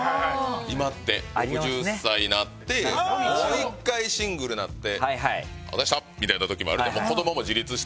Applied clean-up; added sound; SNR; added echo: none; none; none; none.